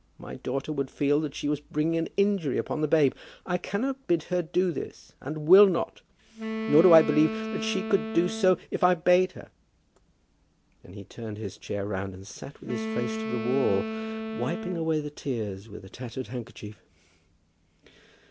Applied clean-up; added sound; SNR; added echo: none; Wind instrument, woodwind instrument; 7 dB; none.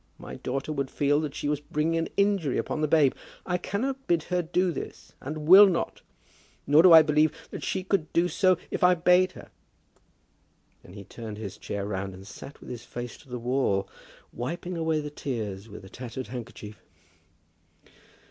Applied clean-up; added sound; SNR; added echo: none; none; none; none.